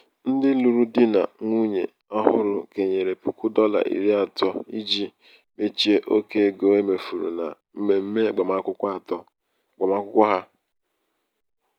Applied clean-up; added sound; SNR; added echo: none; none; none; none.